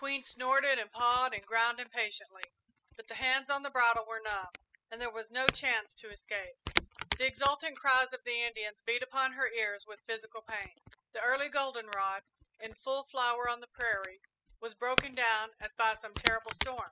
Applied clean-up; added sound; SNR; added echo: classical method spectral subtraction.